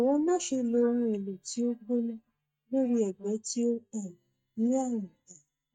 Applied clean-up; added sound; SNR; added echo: neural mask model DeepFilterNet 3.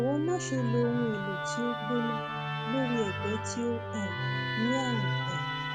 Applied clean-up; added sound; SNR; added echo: none; Musical instrument; 0 dB; none.